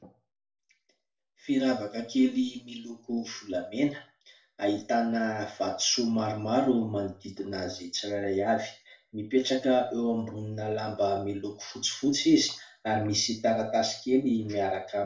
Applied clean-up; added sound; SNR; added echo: none; none; none; reverberation time 0.3 s.